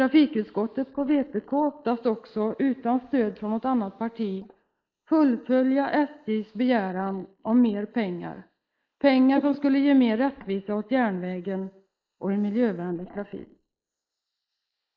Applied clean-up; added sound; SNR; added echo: neural mask model Resemble Enhance denoiser.